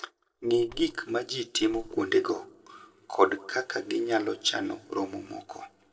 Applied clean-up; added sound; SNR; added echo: neural separator model SepFormer DNS4.